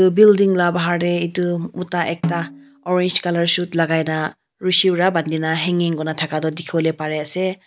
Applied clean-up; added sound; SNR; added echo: none; Snare drum; 11 dB; none.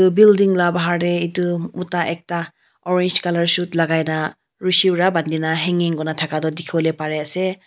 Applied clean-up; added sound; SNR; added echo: none; none; none; none.